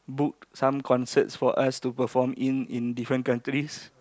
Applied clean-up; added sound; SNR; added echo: none; none; none; none.